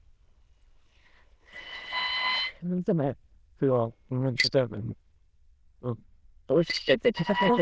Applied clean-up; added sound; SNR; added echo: neural diffusion model UNIVERSE++.